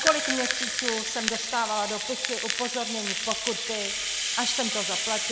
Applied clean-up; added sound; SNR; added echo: none; Rattle (instrument); -2 dB; none.